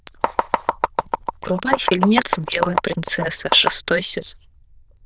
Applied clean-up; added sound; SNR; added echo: neural diffusion model UNIVERSE++.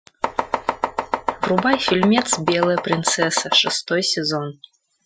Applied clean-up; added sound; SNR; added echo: classical method Wiener filter.